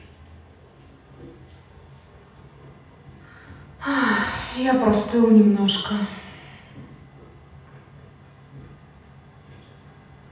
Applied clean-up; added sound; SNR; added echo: none; none; none; reverberation time 0.9 s.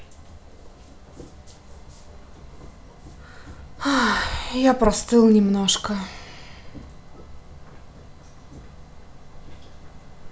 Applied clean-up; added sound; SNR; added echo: none; none; none; none.